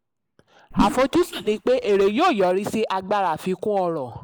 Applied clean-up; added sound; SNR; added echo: neural mask model Resemble Enhance denoiser.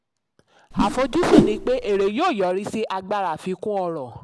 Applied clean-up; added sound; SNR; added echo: none; Whoosh, swoosh, swish; -3 dB; none.